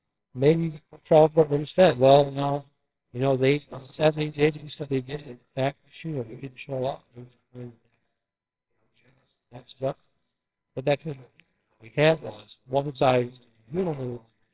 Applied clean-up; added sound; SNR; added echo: neural separator model SepFormer WHAMR!.